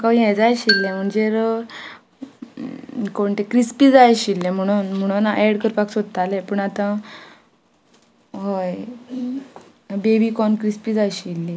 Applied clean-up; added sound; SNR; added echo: none; Marimba, xylophone; 6 dB; none.